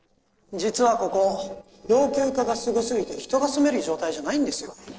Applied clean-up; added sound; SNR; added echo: neural separator model SepFormer DNS4.